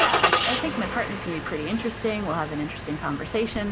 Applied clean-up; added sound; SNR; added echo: none; Engine starting; -1 dB; none.